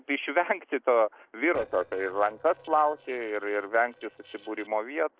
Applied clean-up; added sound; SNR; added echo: neural separator model SepFormer DNS4.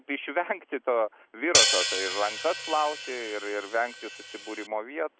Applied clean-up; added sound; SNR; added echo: none; Hi-hat; -1 dB; none.